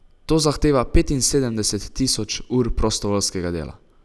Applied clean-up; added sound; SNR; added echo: none; none; none; none.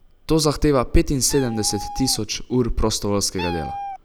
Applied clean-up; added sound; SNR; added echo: none; Meow; 13 dB; none.